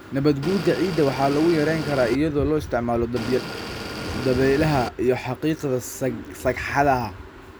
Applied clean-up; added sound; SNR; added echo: none; Motor vehicle (road) / Engine; 8 dB; none.